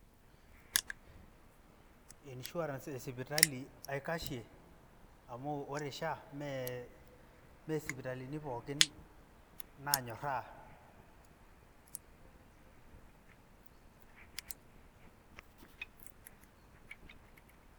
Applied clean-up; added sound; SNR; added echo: none; Crushing; -1 dB; none.